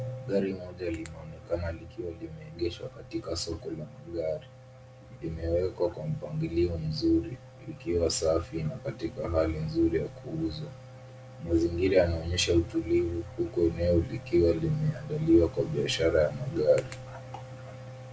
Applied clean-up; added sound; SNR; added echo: none; none; none; none.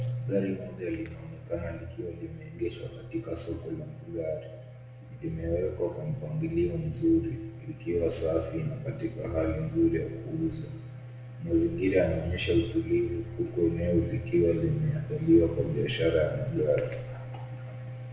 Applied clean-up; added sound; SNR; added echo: none; none; none; reverberation time 0.9 s.